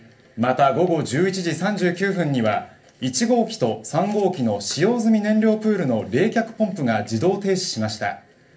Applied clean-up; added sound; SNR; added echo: none; none; none; reverberation time 0.3 s.